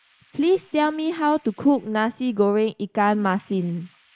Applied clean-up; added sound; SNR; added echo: neural mask model Resemble Enhance denoiser.